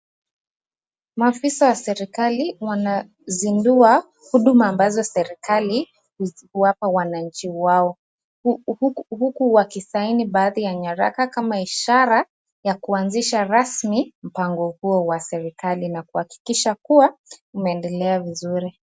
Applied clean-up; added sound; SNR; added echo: none; none; none; none.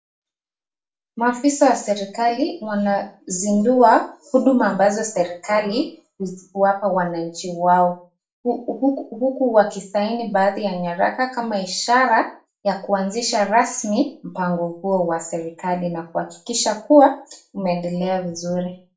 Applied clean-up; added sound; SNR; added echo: none; none; none; reverberation time 0.3 s.